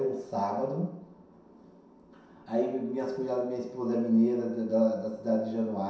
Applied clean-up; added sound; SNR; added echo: none; none; none; reverberation time 0.7 s.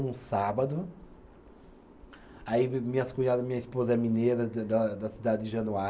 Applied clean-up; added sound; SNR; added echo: none; none; none; none.